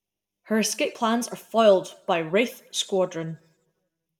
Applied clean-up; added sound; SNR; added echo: none; none; none; reverberation time 0.5 s.